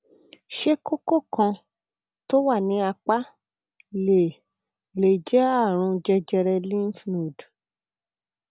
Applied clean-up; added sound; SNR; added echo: none; none; none; none.